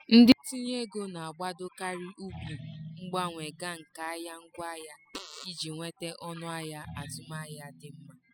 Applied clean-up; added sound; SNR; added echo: classical method spectral subtraction.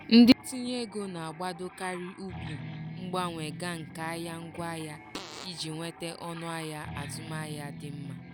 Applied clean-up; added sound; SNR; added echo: none; Guitar + Fart; 13 dB; none.